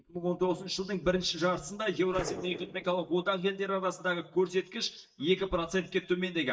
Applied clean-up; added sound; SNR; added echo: neural mask model DeepFilterNet 3.